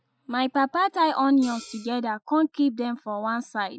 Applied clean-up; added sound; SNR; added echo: classical method Wiener filter.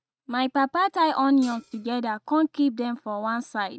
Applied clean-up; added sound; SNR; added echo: neural mask model RNNoise.